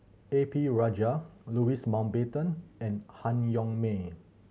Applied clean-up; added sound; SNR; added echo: none; none; none; none.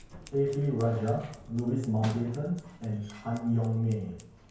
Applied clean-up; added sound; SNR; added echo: none; Scissors; 19 dB; reverberation time 0.5 s.